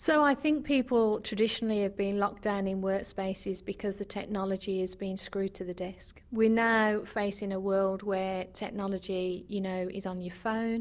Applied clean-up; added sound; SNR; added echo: none; none; none; none.